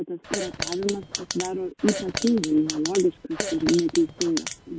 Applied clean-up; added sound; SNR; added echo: none; Fart; 8 dB; none.